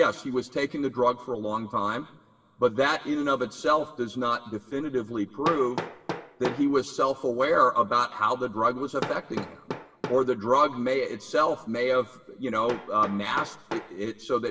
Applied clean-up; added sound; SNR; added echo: none; Hammer; 14 dB; reverberation time 2.7 s.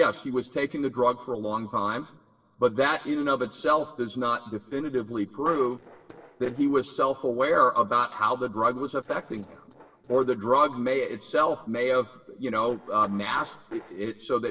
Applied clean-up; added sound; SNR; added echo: neural separator model SepFormer DNS4.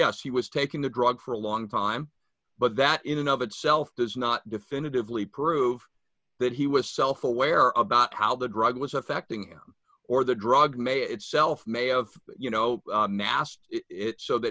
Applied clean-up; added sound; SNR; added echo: none; none; none; none.